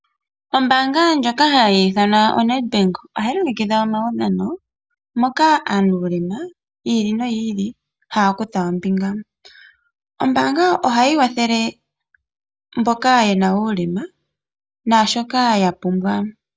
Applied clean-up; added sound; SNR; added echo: none; none; none; none.